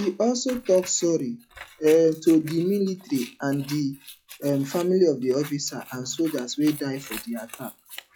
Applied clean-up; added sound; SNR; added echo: classical method log-MMSE.